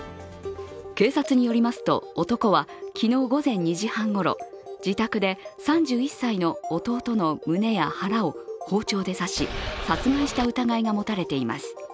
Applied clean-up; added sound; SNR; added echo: none; Boat, Water vehicle; 7 dB; none.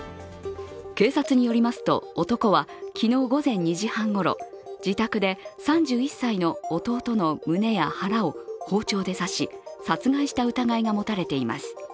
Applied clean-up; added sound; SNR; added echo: none; none; none; none.